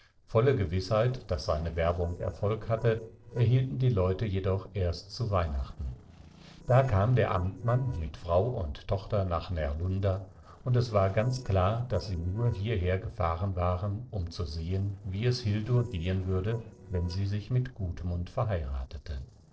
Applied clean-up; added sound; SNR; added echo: neural separator model SepFormer DNS4.